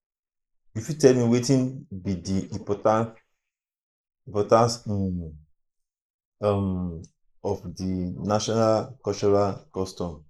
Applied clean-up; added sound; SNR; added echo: neural mask model Resemble Enhance denoiser.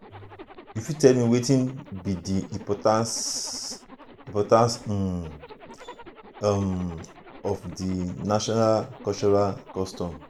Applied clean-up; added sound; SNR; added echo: none; Zipper (clothing); 20 dB; none.